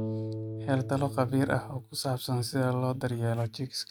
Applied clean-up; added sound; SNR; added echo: neural mask model RNNoise.